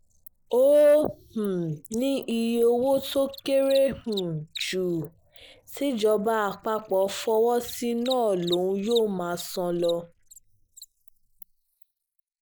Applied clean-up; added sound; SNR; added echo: neural mask model Resemble Enhance denoiser.